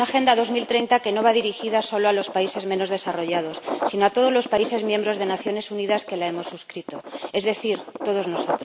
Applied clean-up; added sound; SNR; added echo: none; Writing; 11 dB; none.